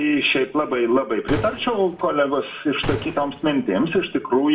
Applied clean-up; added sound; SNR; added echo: none; Gunshot, gunfire; 13 dB; reverberation time 0.5 s.